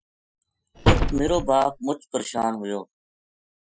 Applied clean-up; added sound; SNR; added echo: classical method Wiener filter.